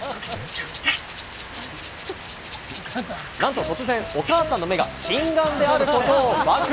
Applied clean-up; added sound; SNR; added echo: none; Rattle (instrument) + Rain; 12 dB; none.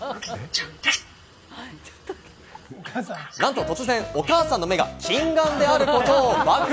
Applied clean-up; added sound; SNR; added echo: none; none; none; none.